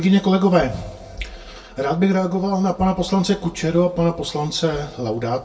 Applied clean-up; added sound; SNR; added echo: none; none; none; reverberation time 0.2 s.